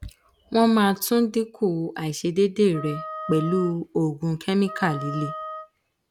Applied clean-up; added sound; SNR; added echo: none; Wind instrument, woodwind instrument; 12 dB; none.